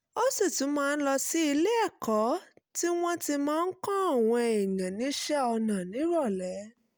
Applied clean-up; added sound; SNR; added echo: none; none; none; none.